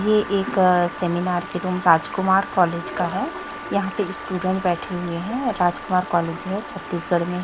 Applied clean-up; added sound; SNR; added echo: none; Wind instrument, woodwind instrument + Stream; 12 dB; none.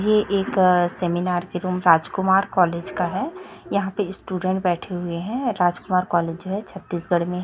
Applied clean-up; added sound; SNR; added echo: none; none; none; none.